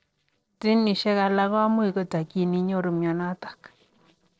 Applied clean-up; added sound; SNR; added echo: neural separator model SepFormer DNS4.